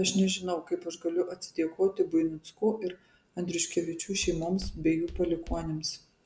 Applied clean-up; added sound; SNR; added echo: none; Walk, footsteps; 11 dB; none.